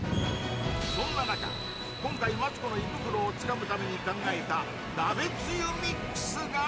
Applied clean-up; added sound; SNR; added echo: none; Train; 5 dB; none.